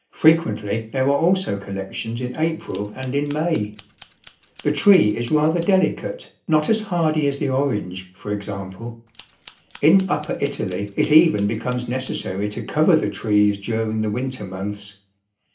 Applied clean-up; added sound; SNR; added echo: none; Scissors; 13 dB; reverberation time 0.3 s.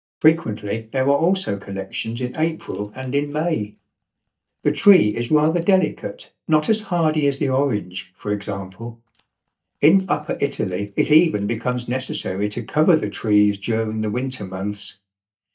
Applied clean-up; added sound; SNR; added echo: neural mask model DeepFilterNet 3.